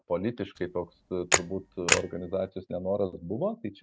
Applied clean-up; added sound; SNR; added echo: none; Camera; -1 dB; none.